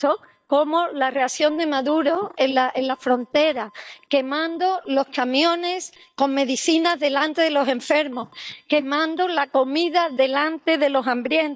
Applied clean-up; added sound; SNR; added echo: neural mask model DeepFilterNet 3.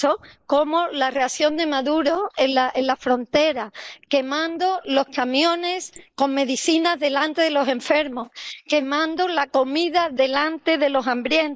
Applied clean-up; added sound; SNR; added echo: neural mask model Resemble Enhance denoiser.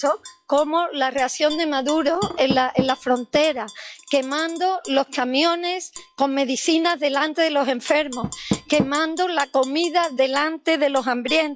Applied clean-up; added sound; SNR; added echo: classical method log-MMSE.